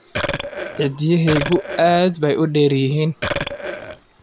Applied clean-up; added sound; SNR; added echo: none; Burping, eructation; 7 dB; none.